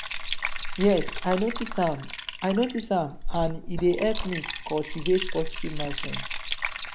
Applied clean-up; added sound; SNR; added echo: none; Liquid + Liquid; 2 dB; none.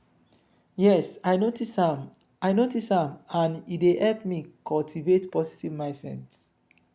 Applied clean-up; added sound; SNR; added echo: none; none; none; none.